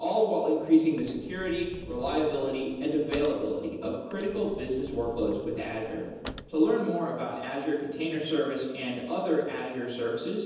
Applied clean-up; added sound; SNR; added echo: none; Sliding door / Slam / Wood; 15 dB; reverberation time 1.1 s.